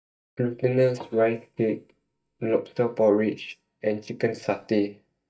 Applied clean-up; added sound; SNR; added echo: neural mask model DeepFilterNet 3.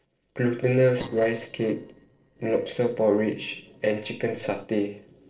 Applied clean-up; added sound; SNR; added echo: neural separator model SepFormer DNS4.